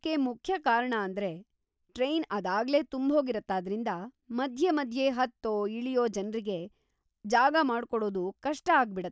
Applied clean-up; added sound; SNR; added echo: none; none; none; none.